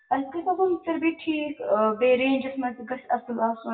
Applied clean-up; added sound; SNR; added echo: classical method WPE with log-MMSE.